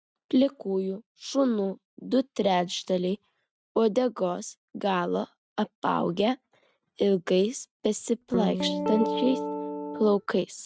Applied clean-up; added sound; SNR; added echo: neural mask model RNNoise.